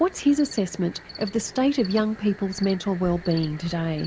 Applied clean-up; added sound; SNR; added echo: none; Cricket; 17 dB; none.